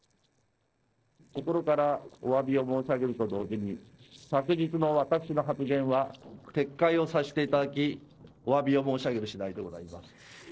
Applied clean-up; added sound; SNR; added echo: neural separator model SepFormer DNS4.